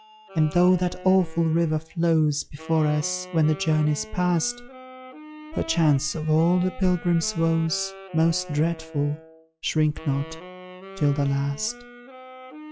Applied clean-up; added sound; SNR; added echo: classical method log-MMSE.